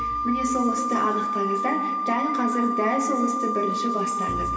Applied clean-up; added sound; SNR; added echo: none; Wind instrument, woodwind instrument; 0 dB; reverberation time 2.5 s.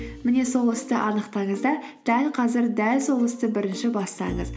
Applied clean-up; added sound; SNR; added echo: none; none; none; none.